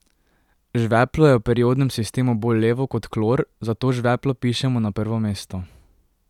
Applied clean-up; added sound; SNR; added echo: none; none; none; none.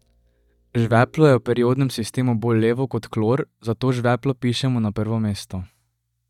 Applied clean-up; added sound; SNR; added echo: neural mask model DeepFilterNet 3.